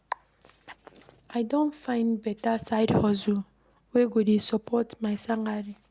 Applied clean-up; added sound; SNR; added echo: none; none; none; none.